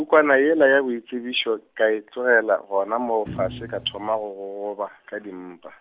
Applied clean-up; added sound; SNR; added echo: none; Thump, thud; 14 dB; none.